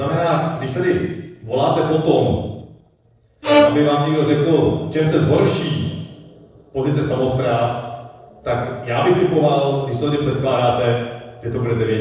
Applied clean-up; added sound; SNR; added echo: neural separator model SepFormer DNS4.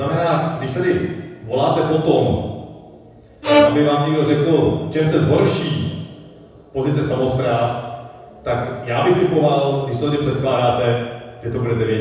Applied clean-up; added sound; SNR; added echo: none; Bowed string instrument; 1 dB; reverberation time 1.0 s.